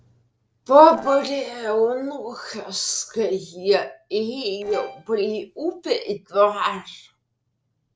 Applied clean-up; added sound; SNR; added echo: neural separator model SepFormer DNS4.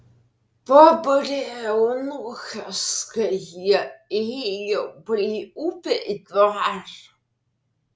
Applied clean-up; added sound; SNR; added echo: none; none; none; none.